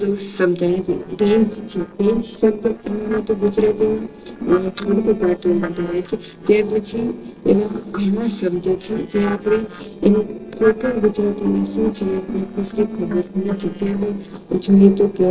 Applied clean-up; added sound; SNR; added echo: neural separator model SepFormer DNS4.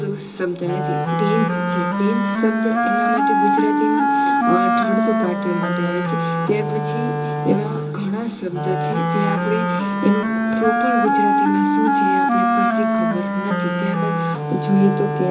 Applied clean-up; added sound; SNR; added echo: none; Wind instrument, woodwind instrument; -4 dB; reverberation time 0.2 s.